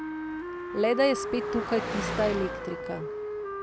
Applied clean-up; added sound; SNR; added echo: none; Wind instrument, woodwind instrument + Car passing by; 4 dB; none.